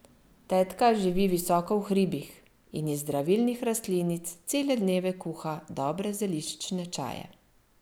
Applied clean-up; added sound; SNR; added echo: none; none; none; none.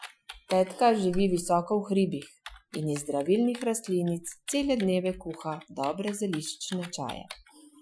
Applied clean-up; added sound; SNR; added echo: classical method Wiener filter.